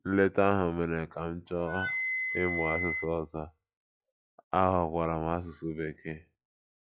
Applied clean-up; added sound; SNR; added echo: classical method log-MMSE.